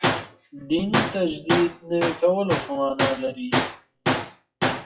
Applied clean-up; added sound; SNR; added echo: classical method WPE with log-MMSE.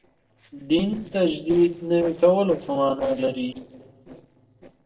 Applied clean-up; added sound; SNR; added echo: neural separator model SepFormer DNS4.